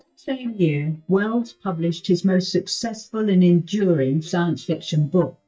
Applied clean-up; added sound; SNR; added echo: neural mask model DeepFilterNet 3.